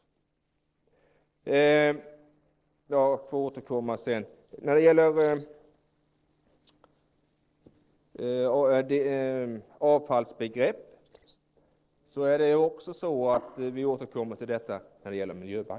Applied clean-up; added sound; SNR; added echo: neural separator model SepFormer DNS4.